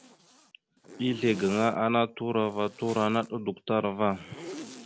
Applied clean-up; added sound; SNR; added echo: none; Zipper (clothing); 18 dB; none.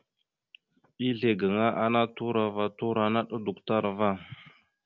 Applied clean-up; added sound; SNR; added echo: none; none; none; none.